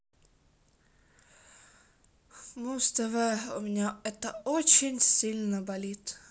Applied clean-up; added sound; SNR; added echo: none; none; none; none.